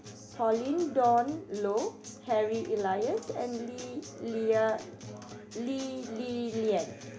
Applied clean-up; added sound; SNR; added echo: none; Acoustic guitar; 15 dB; none.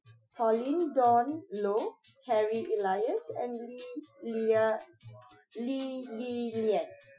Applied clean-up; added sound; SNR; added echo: classical method Wiener filter.